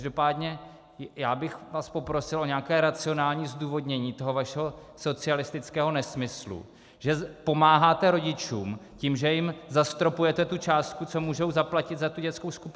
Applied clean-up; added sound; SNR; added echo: none; none; none; none.